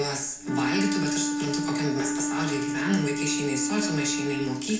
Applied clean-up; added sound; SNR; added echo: none; Wind instrument, woodwind instrument; 0 dB; reverberation time 0.5 s.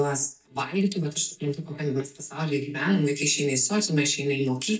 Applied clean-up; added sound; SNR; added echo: neural mask model DeepFilterNet 3.